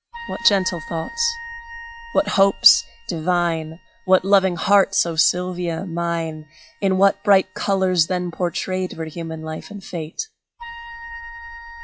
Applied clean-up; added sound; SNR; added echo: classical method log-MMSE.